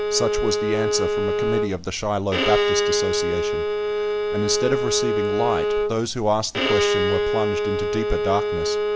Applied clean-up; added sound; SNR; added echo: none; Bowed string instrument; -3 dB; none.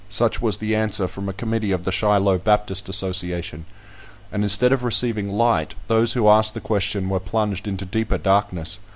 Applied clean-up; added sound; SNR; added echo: none; none; none; none.